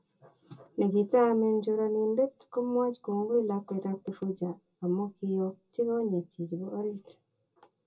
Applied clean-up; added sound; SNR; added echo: none; none; none; reverberation time 0.2 s.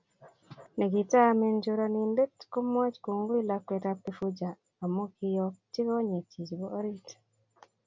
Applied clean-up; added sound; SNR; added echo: none; none; none; none.